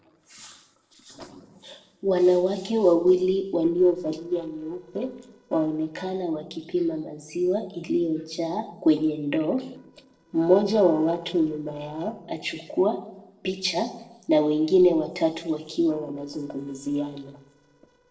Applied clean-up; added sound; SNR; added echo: neural separator model SepFormer DNS4.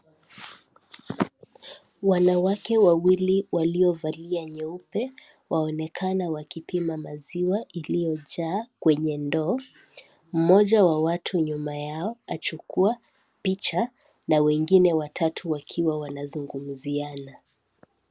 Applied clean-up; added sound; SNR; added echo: none; none; none; none.